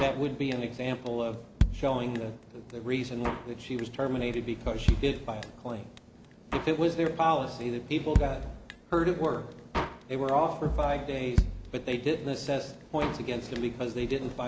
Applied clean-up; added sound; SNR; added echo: none; Drum kit; 5 dB; none.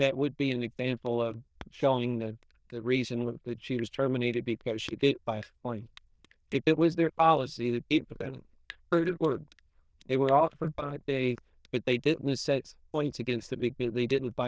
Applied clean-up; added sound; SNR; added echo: neural diffusion model UNIVERSE++.